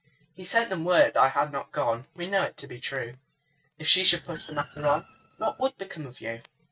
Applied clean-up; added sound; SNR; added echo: neural mask model RNNoise.